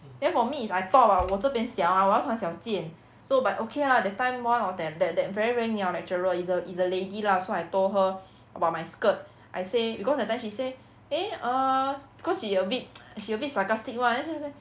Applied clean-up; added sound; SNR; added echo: none; none; none; none.